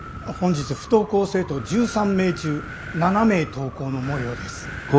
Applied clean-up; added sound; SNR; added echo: none; Wind; 13 dB; none.